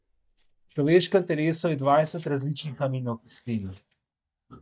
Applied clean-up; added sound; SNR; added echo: neural mask model DeepFilterNet 3.